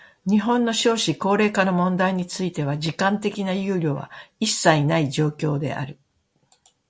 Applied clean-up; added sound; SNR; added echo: none; none; none; none.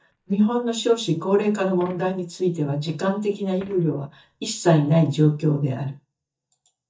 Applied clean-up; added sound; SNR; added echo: neural mask model DeepFilterNet 3.